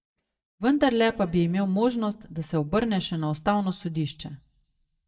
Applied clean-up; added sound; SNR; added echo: neural mask model DeepFilterNet 3.